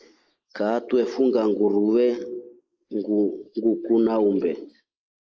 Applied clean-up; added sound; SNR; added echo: neural mask model Resemble Enhance denoiser.